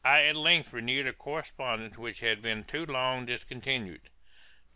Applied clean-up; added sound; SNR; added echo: none; none; none; none.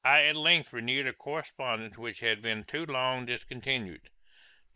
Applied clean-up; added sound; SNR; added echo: neural mask model Resemble Enhance denoiser.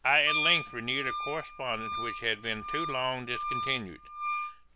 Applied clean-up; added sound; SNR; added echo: none; Wind instrument, woodwind instrument; 4 dB; none.